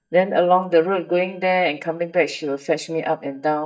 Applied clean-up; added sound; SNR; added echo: neural mask model DeepFilterNet 3.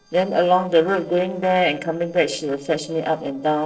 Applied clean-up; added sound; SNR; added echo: neural separator model SepFormer DNS4.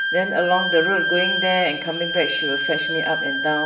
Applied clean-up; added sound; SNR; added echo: none; Wind instrument, woodwind instrument; 0 dB; reverberation time 0.9 s.